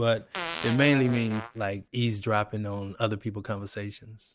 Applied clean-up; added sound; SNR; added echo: neural mask model RNNoise.